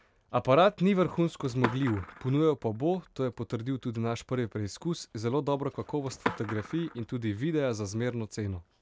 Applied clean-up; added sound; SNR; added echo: none; Skateboard; 14 dB; none.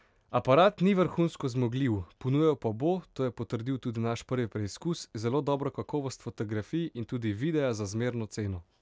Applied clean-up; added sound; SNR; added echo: none; none; none; none.